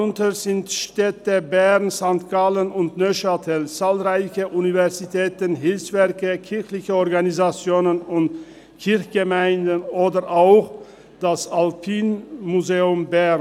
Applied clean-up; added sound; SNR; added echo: none; none; none; none.